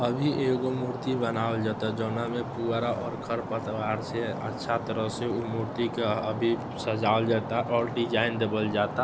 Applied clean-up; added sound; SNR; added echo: none; Stream; 7 dB; none.